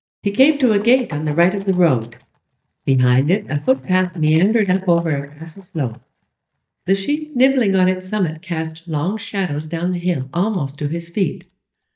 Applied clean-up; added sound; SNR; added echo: neural mask model DeepFilterNet 3.